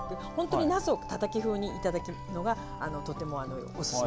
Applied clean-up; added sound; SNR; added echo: none; Livestock, farm animals, working animals; 15 dB; none.